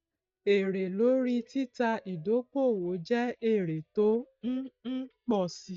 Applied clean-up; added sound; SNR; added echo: neural mask model DeepFilterNet 3.